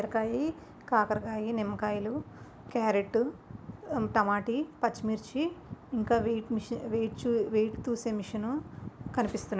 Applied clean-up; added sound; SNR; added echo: none; none; none; none.